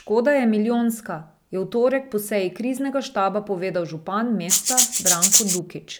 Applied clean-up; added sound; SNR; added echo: none; Rattle (instrument); -4 dB; none.